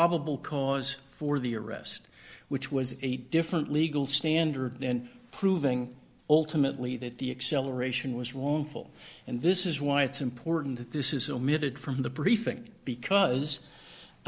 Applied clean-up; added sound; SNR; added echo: none; none; none; none.